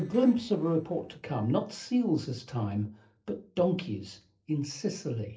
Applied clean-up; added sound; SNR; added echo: neural separator model SepFormer DNS4.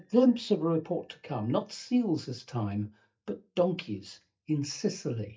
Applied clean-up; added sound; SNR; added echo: neural mask model DeepFilterNet 3.